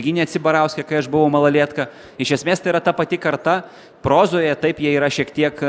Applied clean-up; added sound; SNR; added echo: none; none; none; none.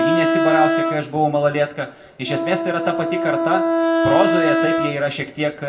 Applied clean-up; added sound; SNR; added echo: none; Wind instrument, woodwind instrument; -1 dB; reverberation time 0.3 s.